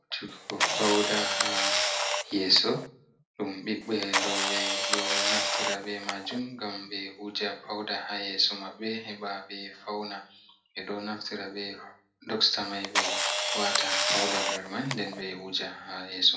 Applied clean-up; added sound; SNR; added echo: none; Camera; -3 dB; reverberation time 0.4 s.